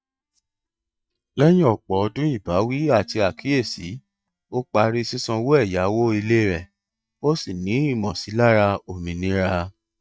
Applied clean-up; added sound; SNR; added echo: neural mask model DeepFilterNet 3.